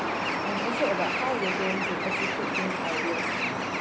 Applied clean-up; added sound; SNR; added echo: none; Bird; -5 dB; none.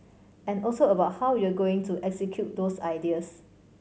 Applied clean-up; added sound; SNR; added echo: none; none; none; none.